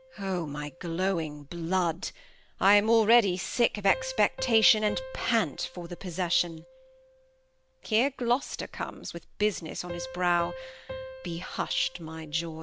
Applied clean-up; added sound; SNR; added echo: none; Piano; 16 dB; none.